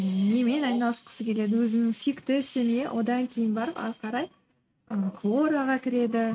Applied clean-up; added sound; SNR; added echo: neural mask model RNNoise.